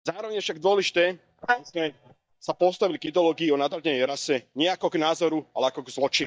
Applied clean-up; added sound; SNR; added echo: neural mask model DeepFilterNet 3.